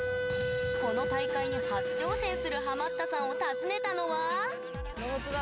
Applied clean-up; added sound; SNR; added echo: none; Wind instrument, woodwind instrument; -1 dB; none.